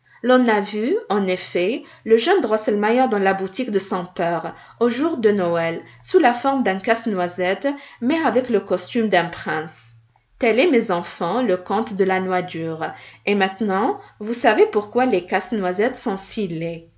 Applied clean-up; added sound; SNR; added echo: none; none; none; none.